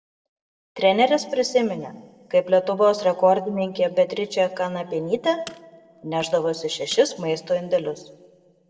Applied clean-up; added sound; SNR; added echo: neural separator model SepFormer DNS4.